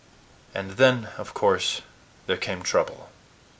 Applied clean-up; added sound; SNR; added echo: none; none; none; none.